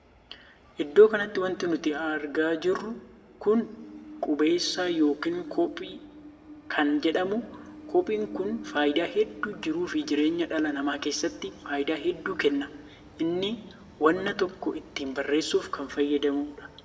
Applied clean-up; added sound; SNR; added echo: none; Train; 19 dB; reverberation time 1.0 s.